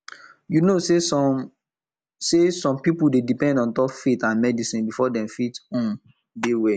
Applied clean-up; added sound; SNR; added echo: none; none; none; none.